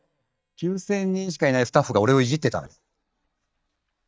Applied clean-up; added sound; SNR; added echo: neural mask model DeepFilterNet 3.